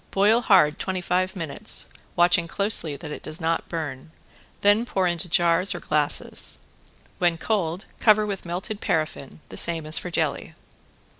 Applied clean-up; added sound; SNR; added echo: none; none; none; none.